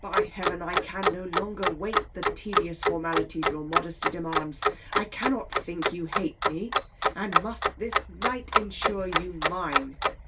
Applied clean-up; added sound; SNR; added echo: none; Clock; -5 dB; reverberation time 0.2 s.